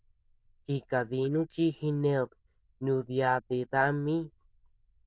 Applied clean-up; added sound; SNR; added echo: neural diffusion model UNIVERSE++.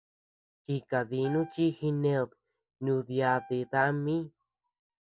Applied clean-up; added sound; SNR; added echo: none; Piano; 19 dB; none.